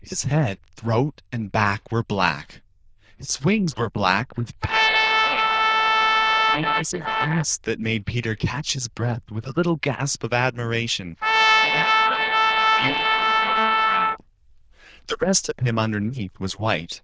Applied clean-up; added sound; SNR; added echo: neural diffusion model UNIVERSE++.